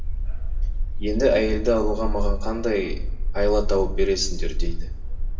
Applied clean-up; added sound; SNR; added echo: none; Bark; -2 dB; reverberation time 0.6 s.